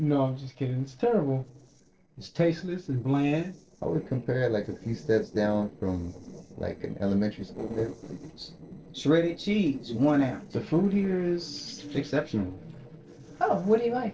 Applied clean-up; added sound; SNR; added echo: neural separator model SepFormer DNS4.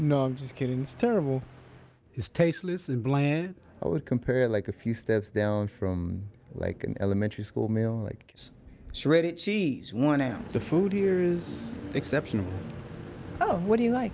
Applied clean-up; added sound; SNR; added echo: none; none; none; none.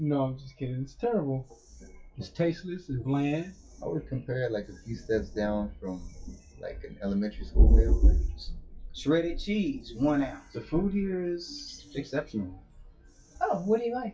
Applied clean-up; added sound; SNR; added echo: classical method WPE with log-MMSE.